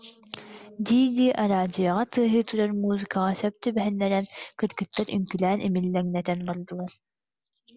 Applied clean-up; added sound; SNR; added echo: none; none; none; none.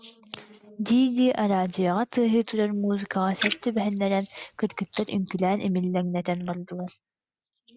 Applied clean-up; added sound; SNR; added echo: neural mask model RNNoise.